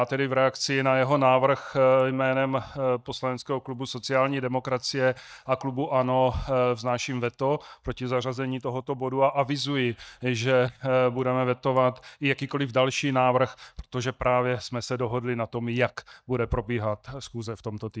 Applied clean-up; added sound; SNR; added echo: neural mask model DeepFilterNet 3.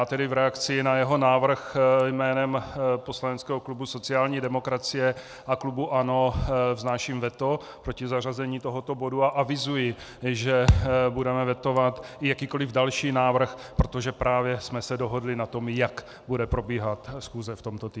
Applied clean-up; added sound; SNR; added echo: none; Thump, thud; -1 dB; none.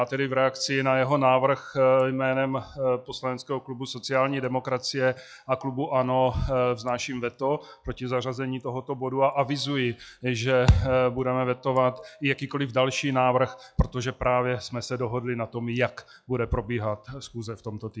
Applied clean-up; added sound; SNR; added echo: classical method log-MMSE.